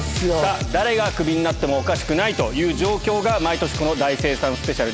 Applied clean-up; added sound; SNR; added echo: none; none; none; none.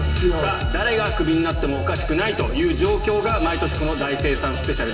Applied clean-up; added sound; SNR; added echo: none; Bowed string instrument; 20 dB; reverberation time 1.0 s.